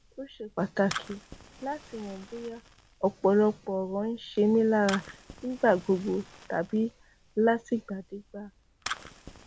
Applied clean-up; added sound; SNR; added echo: none; Fire; 16 dB; none.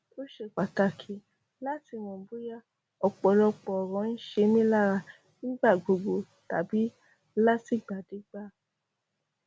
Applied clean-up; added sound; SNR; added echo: none; none; none; none.